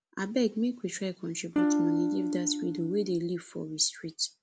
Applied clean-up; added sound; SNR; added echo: none; Electric guitar / Strum; -2 dB; none.